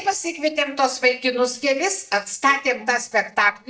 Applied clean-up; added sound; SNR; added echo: neural mask model DeepFilterNet 3.